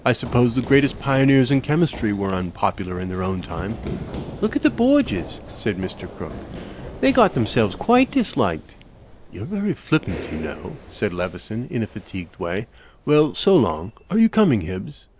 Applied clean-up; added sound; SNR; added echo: none; Run; 15 dB; none.